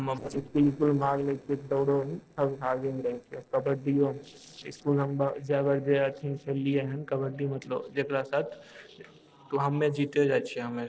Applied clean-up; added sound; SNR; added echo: neural separator model SepFormer DNS4.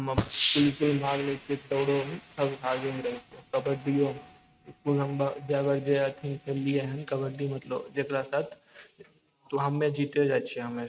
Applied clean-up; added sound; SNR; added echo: neural mask model RNNoise.